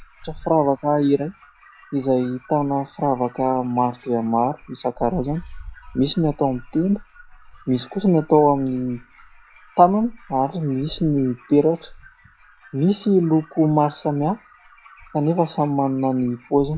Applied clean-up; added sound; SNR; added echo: classical method log-MMSE.